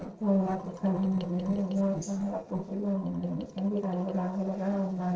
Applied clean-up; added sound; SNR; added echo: neural separator model SepFormer DNS4.